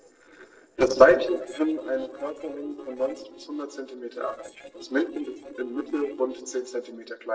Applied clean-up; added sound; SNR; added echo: neural separator model SepFormer DNS4.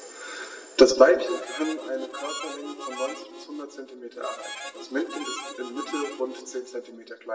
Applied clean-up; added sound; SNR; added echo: none; Harmonica; 11 dB; reverberation time 1.3 s.